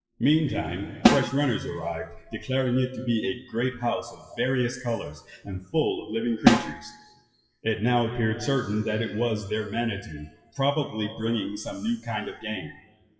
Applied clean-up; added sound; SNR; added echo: classical method WPE with log-MMSE.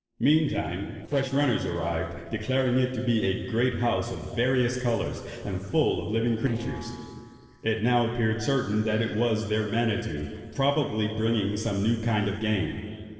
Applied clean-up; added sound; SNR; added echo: neural separator model SepFormer DNS4.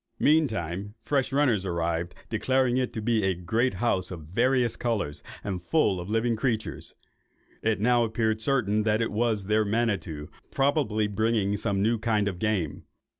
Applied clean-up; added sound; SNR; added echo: none; none; none; none.